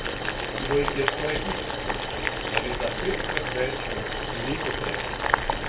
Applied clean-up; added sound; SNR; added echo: none; Boiling; -5 dB; reverberation time 0.3 s.